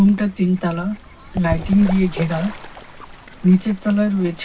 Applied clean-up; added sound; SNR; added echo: none; Bird / Fowl; 13 dB; reverberation time 0.4 s.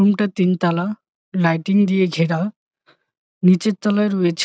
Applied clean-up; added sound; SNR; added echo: none; none; none; none.